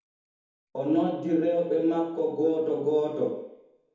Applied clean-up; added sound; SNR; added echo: none; none; none; reverberation time 2.0 s.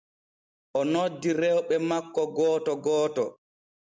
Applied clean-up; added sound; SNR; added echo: none; none; none; none.